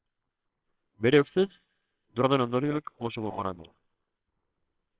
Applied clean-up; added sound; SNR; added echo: neural separator model SepFormer WHAMR!.